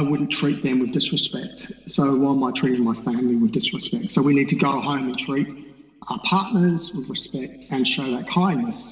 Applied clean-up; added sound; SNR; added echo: none; none; none; reverberation time 1.3 s.